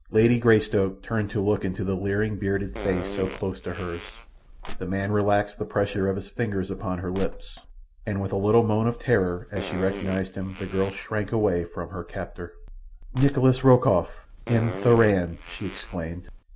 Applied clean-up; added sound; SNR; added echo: none; Crushing + Fart; 12 dB; none.